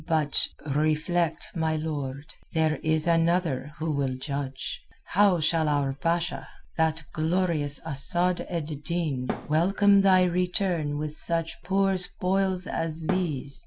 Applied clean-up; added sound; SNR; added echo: none; Thump, thud; 8 dB; none.